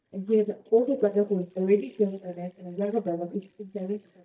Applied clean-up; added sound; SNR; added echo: neural mask model DeepFilterNet 3.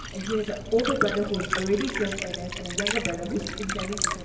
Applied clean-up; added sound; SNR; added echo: none; Liquid; 3 dB; reverberation time 1.3 s.